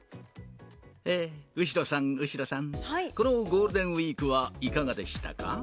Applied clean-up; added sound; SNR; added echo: none; none; none; none.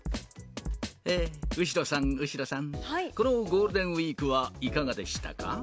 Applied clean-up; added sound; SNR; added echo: none; Drum kit; 10 dB; none.